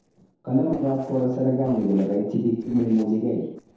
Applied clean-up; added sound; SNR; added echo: neural separator model SepFormer DNS4.